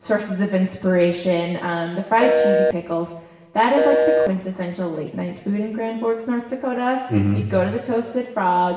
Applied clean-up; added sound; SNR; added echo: none; Telephone; -2 dB; reverberation time 1.3 s.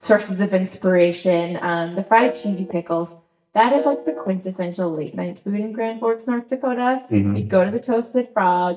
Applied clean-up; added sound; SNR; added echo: neural mask model DeepFilterNet 3.